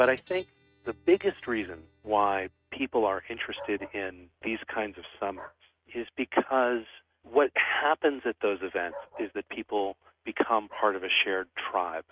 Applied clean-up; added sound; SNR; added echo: neural mask model RNNoise.